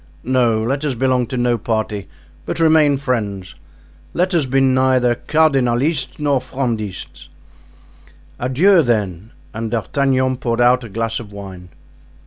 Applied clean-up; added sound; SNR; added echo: none; none; none; none.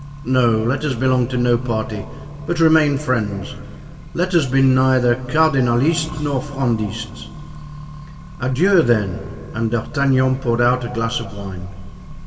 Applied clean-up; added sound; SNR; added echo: none; Accelerating, revving, vroom; 14 dB; reverberation time 1.8 s.